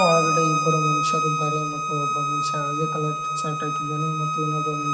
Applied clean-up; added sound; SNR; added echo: none; Bowed string instrument; -2 dB; reverberation time 2.2 s.